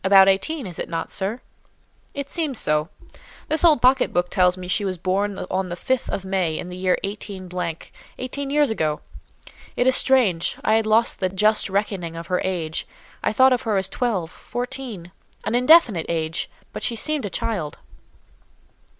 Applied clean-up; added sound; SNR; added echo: none; none; none; none.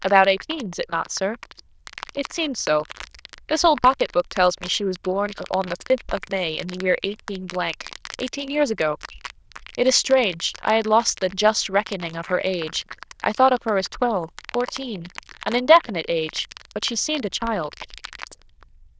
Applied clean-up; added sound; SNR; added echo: neural diffusion model UNIVERSE++.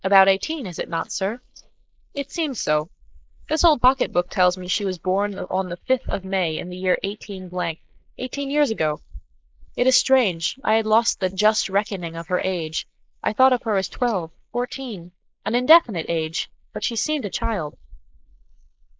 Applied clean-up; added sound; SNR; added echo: neural mask model Resemble Enhance denoiser.